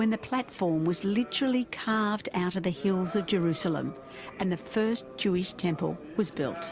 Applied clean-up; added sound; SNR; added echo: none; none; none; none.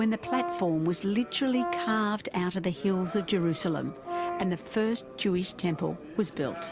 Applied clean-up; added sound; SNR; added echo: none; Brass instrument; 7 dB; none.